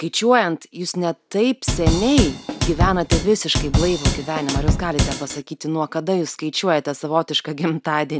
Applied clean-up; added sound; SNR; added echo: none; Drum / Drum kit; 0 dB; none.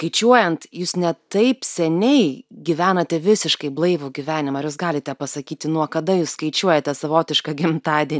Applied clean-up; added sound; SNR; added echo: none; none; none; none.